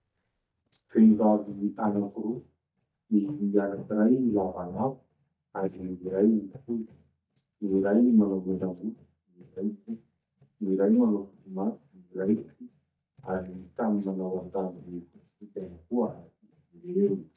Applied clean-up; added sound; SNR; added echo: neural mask model DeepFilterNet 3.